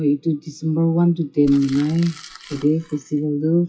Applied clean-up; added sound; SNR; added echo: classical method WPE with log-MMSE.